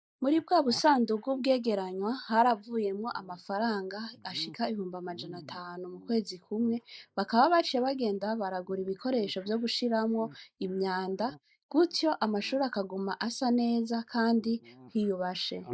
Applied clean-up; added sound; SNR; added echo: neural mask model Resemble Enhance denoiser.